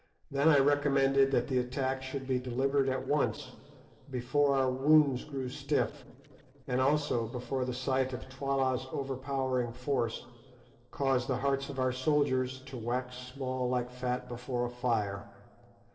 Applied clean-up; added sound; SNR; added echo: neural separator model SepFormer DNS4.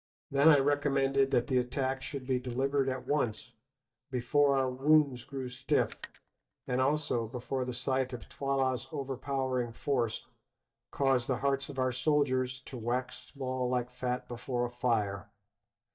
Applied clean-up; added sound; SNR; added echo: neural mask model DeepFilterNet 3.